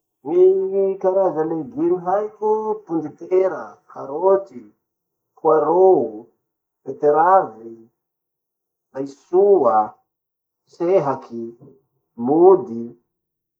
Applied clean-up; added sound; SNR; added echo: neural mask model Resemble Enhance denoiser.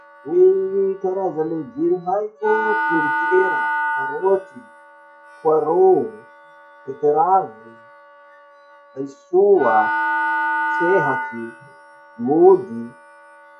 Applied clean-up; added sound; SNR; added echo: classical method log-MMSE.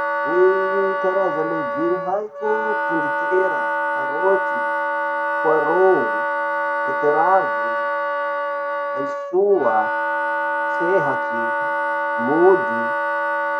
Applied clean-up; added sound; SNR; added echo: none; Wind instrument, woodwind instrument; -1 dB; none.